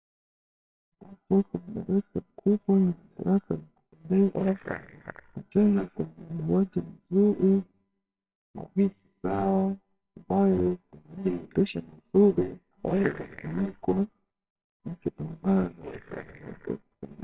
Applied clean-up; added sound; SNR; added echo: neural separator model SepFormer WHAMR!.